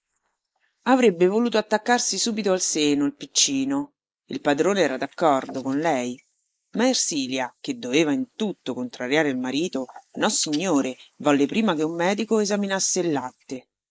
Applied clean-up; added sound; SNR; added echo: neural mask model Resemble Enhance denoiser.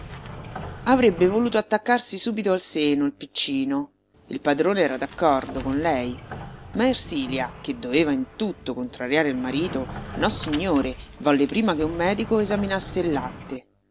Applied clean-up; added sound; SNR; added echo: none; Sliding door; 15 dB; none.